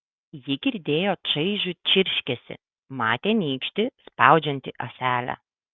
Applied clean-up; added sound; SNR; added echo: none; none; none; none.